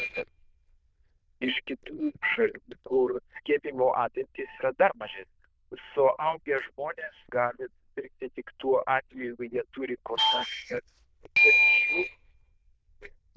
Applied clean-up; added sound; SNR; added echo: neural diffusion model UNIVERSE++.